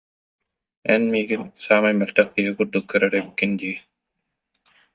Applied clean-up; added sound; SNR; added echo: neural mask model DeepFilterNet 3.